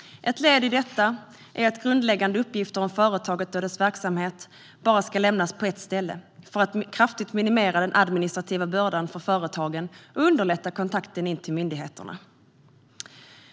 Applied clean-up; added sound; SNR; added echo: none; none; none; none.